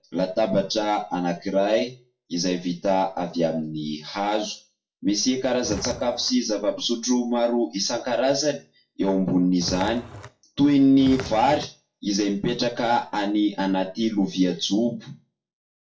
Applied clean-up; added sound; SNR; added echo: classical method WPE with log-MMSE.